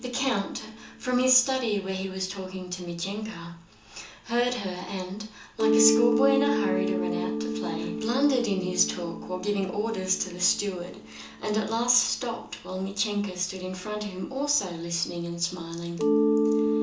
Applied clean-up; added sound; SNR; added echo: none; Mallet percussion; 2 dB; reverberation time 0.8 s.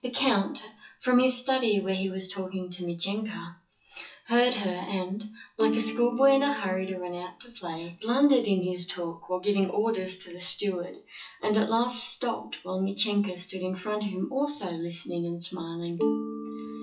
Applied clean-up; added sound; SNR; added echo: classical method WPE with log-MMSE.